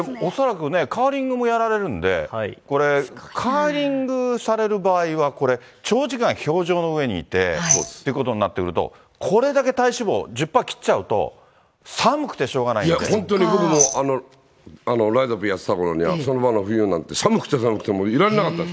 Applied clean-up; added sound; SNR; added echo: none; Glass; 1 dB; none.